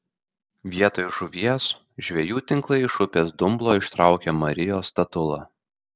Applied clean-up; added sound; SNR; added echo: none; none; none; none.